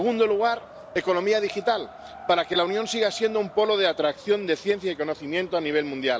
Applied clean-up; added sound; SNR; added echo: none; Wind; 18 dB; none.